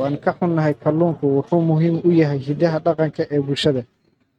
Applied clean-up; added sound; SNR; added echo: neural mask model RNNoise.